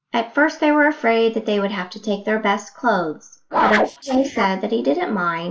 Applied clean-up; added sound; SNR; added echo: neural mask model Resemble Enhance denoiser.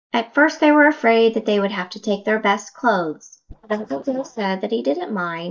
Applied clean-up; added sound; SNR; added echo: neural mask model DeepFilterNet 3.